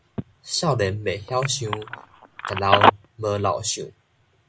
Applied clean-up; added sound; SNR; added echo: none; Telephone; 0 dB; none.